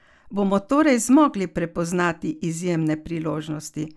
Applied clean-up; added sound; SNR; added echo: none; none; none; none.